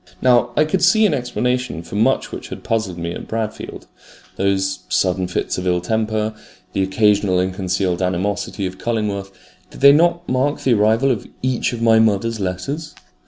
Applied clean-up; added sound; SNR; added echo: none; none; none; none.